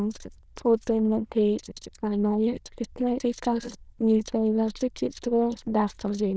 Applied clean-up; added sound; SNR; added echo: neural diffusion model UNIVERSE++.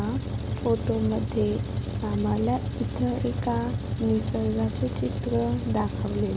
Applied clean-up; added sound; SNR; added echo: none; Truck; 1 dB; none.